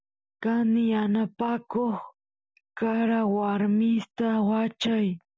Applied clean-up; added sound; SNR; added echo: none; none; none; none.